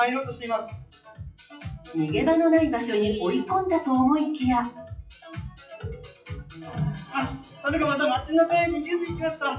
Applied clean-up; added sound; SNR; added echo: classical method WPE with log-MMSE.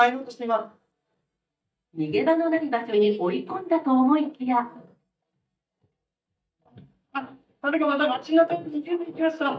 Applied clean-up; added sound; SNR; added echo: neural mask model DeepFilterNet 3.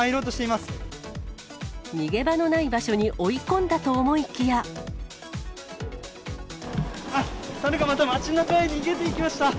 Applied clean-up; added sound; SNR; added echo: none; none; none; none.